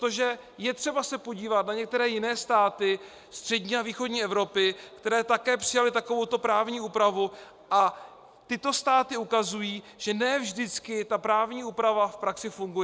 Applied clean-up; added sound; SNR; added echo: none; none; none; none.